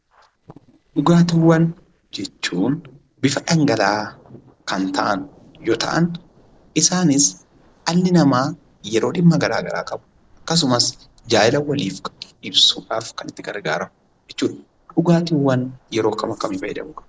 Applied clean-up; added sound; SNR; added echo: neural separator model SepFormer DNS4.